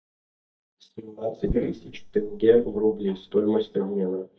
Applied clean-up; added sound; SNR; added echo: neural mask model DeepFilterNet 3.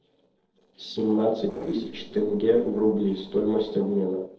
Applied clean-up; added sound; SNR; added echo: neural separator model SepFormer DNS4.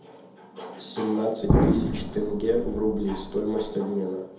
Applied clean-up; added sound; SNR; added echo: none; Explosion; -2 dB; reverberation time 0.7 s.